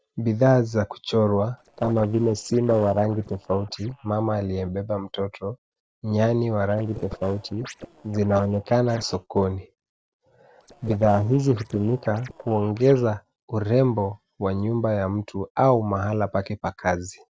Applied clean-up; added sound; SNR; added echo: neural separator model SepFormer DNS4.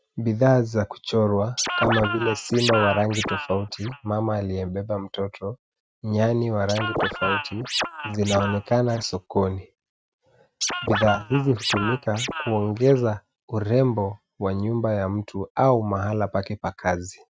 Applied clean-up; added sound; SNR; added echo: neural mask model RNNoise.